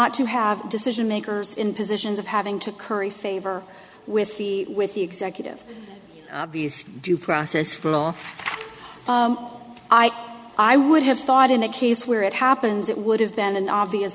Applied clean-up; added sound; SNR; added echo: none; none; none; none.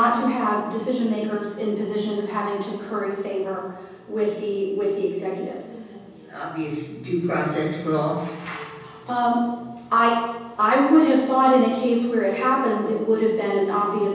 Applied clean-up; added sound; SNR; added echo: none; none; none; reverberation time 1.1 s.